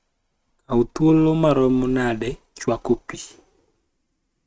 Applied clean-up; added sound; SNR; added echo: neural mask model RNNoise.